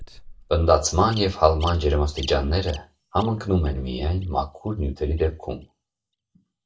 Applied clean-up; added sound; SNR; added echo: neural mask model DeepFilterNet 3.